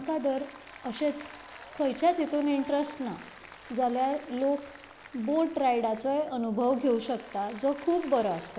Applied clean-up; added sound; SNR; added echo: none; Applause; 19 dB; none.